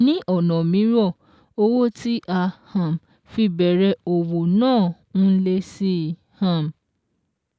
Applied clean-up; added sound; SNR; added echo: none; none; none; none.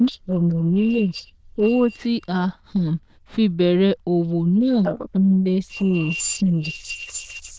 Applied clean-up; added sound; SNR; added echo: neural diffusion model UNIVERSE++.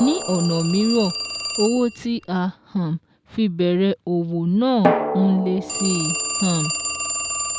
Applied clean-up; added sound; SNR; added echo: none; Drum + Telephone; 5 dB; none.